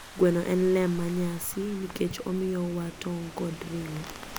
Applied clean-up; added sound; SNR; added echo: none; Rain / Thunderstorm; 14 dB; none.